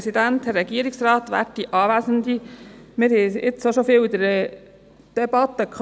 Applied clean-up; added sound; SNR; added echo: none; none; none; none.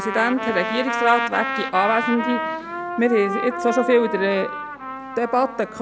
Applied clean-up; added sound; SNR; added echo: none; Trumpet; 5 dB; none.